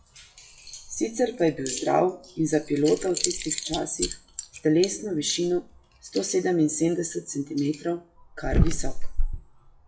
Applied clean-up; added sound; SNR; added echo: classical method WPE with log-MMSE.